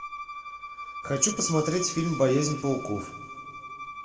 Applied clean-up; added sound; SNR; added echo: none; Bowed string instrument; 11 dB; reverberation time 1.9 s.